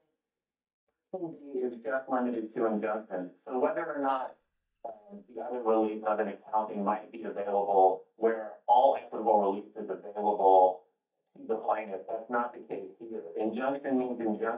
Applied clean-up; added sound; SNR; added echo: neural mask model DeepFilterNet 3.